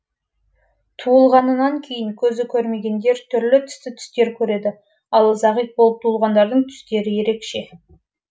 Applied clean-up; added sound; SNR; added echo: none; none; none; none.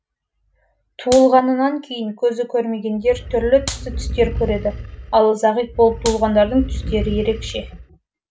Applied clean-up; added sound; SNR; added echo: none; Animal + Clapping; 9 dB; none.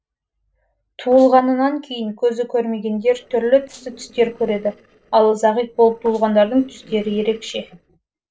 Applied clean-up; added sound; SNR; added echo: neural separator model SepFormer DNS4.